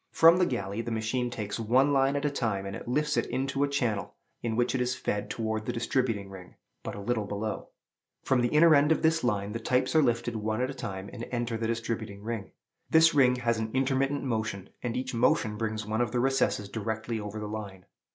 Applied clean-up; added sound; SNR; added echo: none; none; none; none.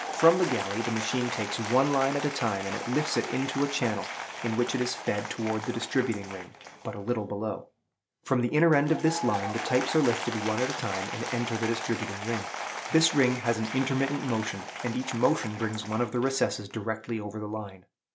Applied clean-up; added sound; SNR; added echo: none; Applause / Crowd; 8 dB; none.